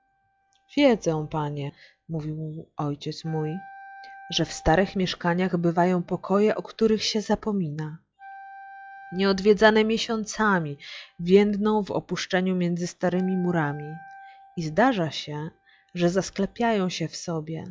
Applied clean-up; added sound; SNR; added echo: classical method log-MMSE.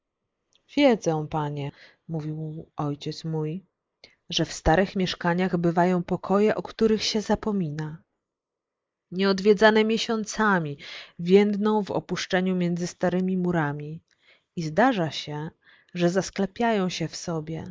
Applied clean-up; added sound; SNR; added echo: neural mask model Resemble Enhance denoiser.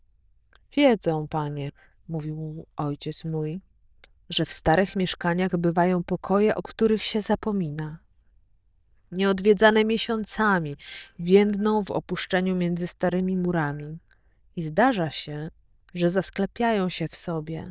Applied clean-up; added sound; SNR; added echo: neural diffusion model UNIVERSE++.